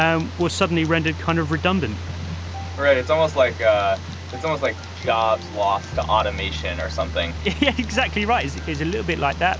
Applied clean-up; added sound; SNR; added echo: none; Tick; 16 dB; none.